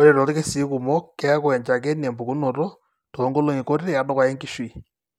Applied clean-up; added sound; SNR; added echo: none; none; none; none.